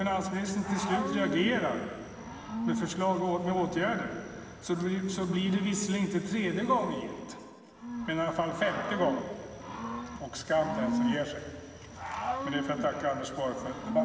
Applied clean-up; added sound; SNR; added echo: none; Cricket / Growling; 6 dB; reverberation time 2.9 s.